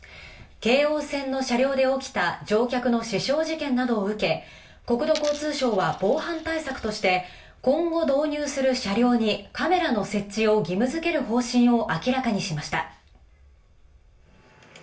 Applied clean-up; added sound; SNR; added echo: none; Coin (dropping); 18 dB; reverberation time 0.3 s.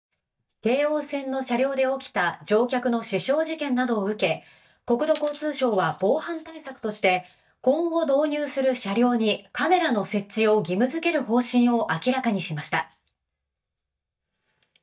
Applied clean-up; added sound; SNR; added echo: neural mask model DeepFilterNet 3.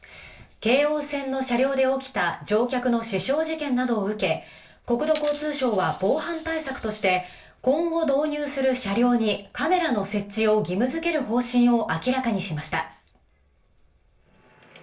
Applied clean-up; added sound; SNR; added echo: neural separator model SepFormer DNS4.